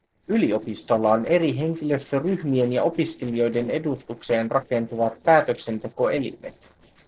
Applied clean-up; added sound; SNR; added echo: neural separator model SepFormer DNS4.